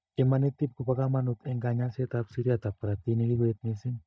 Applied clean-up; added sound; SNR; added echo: neural mask model DeepFilterNet 3.